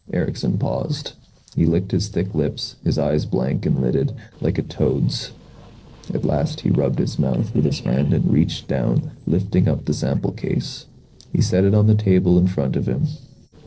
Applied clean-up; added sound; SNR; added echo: neural separator model SepFormer DNS4.